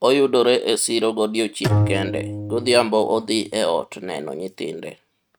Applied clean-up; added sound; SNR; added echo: neural mask model RNNoise.